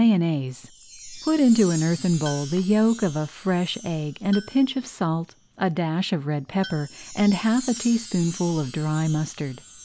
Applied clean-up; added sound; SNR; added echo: none; Chime + Tools; 17 dB; none.